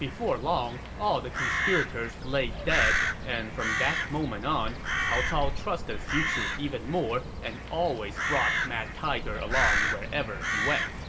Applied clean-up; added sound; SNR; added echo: none; Crow; -1 dB; reverberation time 1.5 s.